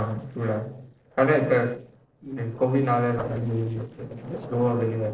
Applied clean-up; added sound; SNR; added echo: neural separator model SepFormer DNS4.